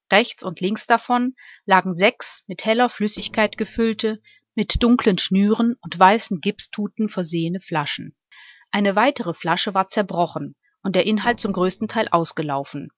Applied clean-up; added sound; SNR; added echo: neural separator model SepFormer DNS4.